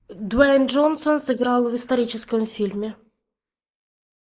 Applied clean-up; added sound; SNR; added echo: neural mask model Resemble Enhance denoiser.